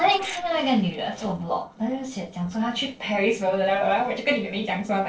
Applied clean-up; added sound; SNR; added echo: neural separator model SepFormer DNS4.